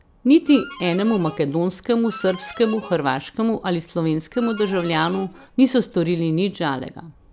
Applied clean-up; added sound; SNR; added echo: none; Harmonica; 16 dB; none.